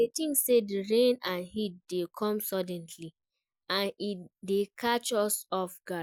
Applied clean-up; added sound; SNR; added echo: none; none; none; none.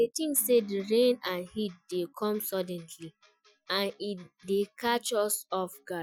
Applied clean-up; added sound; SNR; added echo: classical method Wiener filter.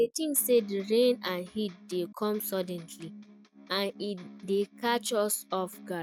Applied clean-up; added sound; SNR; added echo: neural mask model RNNoise.